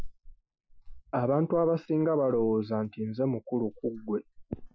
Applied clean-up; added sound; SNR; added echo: classical method Wiener filter.